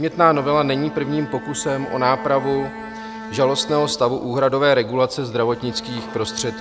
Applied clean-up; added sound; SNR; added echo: none; Bowed string instrument; 14 dB; none.